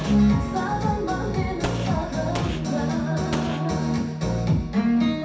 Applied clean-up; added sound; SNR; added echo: none; Gunshot, gunfire; 16 dB; reverberation time 0.7 s.